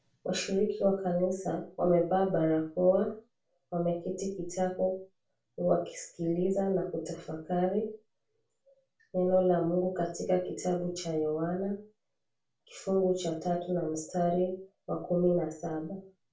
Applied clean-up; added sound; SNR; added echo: none; none; none; reverberation time 0.3 s.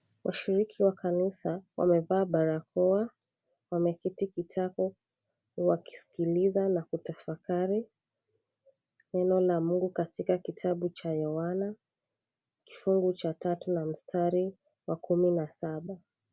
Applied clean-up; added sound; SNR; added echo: none; none; none; none.